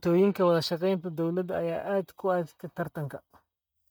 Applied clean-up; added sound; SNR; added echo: neural mask model DeepFilterNet 3.